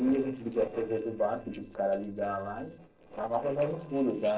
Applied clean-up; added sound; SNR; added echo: neural separator model SepFormer DNS4.